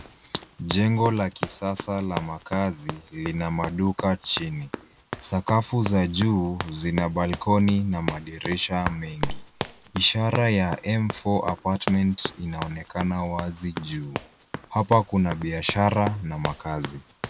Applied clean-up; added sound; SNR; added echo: none; Run; 10 dB; none.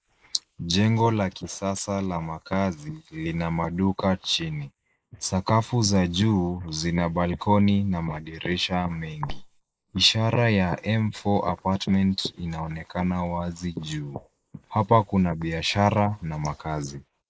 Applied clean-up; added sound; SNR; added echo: neural mask model Resemble Enhance denoiser.